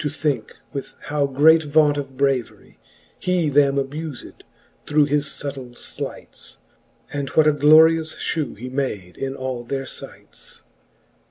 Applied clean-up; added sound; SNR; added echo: none; none; none; none.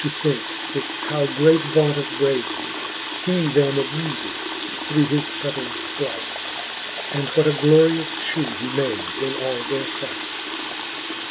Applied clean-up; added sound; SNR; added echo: none; Water tap, faucet; 6 dB; none.